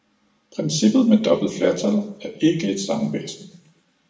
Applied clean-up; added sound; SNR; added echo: none; none; none; reverberation time 0.7 s.